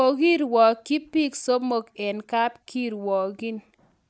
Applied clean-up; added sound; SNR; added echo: none; none; none; none.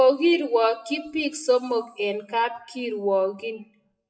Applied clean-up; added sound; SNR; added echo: classical method WPE with log-MMSE.